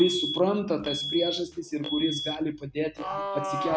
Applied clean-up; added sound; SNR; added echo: none; Alarm; 6 dB; none.